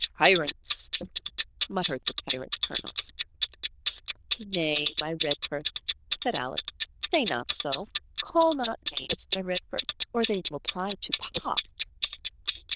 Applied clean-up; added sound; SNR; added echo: neural diffusion model UNIVERSE++.